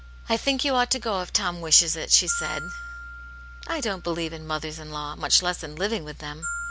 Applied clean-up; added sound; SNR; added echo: none; Glockenspiel; 13 dB; none.